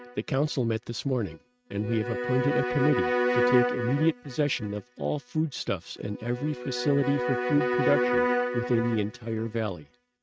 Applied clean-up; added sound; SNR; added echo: neural mask model RNNoise.